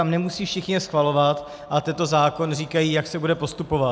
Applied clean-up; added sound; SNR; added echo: none; none; none; none.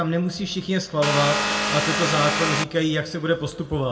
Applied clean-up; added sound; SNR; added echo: none; Vehicle; -1 dB; reverberation time 0.9 s.